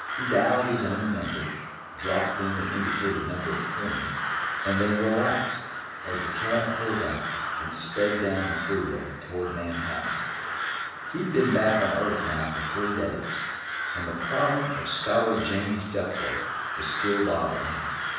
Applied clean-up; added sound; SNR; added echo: none; Crow; 3 dB; reverberation time 1.1 s.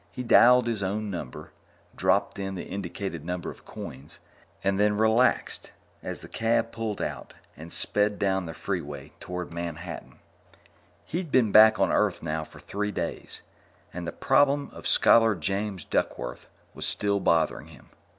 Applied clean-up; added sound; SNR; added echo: none; none; none; none.